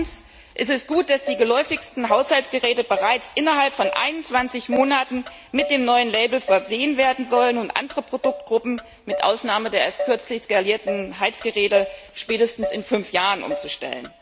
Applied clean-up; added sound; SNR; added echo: none; Motor vehicle (road); 10 dB; none.